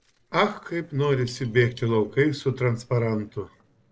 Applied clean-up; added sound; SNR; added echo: neural separator model SepFormer DNS4.